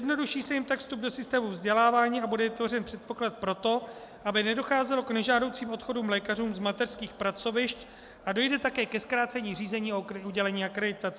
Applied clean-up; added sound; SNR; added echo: none; none; none; none.